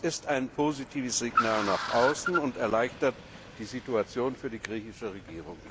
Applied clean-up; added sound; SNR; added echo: none; Car; 6 dB; none.